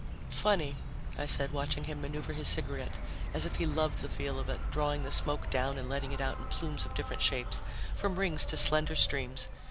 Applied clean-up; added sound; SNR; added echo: none; Insect; 2 dB; none.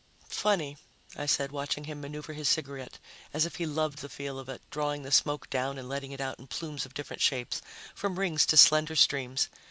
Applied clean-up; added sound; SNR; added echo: none; none; none; none.